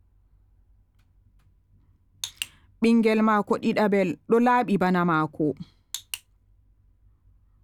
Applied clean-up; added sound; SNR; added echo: none; none; none; none.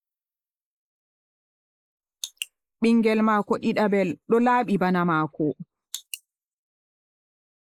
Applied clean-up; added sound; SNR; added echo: neural mask model Resemble Enhance denoiser.